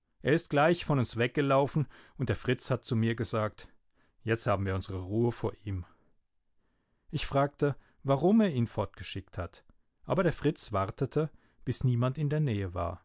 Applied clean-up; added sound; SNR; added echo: none; none; none; none.